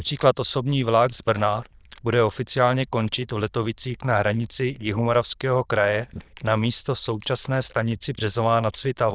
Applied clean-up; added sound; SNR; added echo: neural diffusion model UNIVERSE++.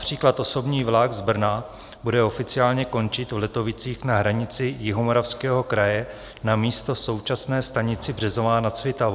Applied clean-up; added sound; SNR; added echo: none; none; none; none.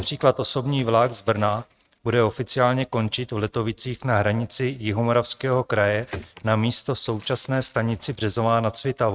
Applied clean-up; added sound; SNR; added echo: neural mask model RNNoise.